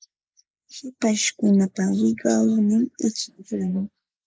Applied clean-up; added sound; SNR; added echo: neural mask model Resemble Enhance denoiser.